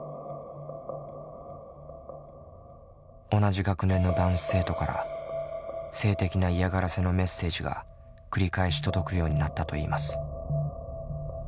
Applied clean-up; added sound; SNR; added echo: none; none; none; none.